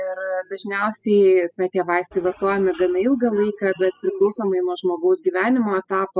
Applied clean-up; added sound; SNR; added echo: classical method spectral subtraction.